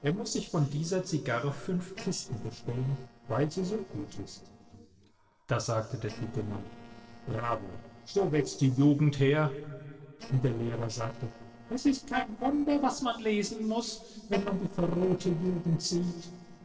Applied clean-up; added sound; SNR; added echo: neural separator model SepFormer DNS4.